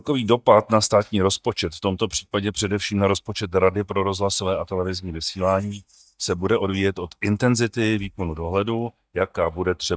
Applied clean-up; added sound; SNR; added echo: neural mask model DeepFilterNet 3.